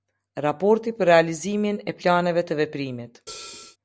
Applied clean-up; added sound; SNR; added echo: none; Hi-hat; 16 dB; none.